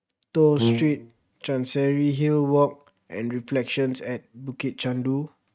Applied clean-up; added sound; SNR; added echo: neural mask model RNNoise.